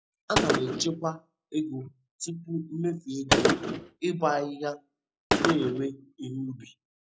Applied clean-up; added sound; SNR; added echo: classical method log-MMSE.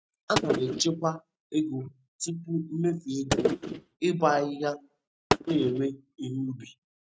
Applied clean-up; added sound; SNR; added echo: neural mask model RNNoise.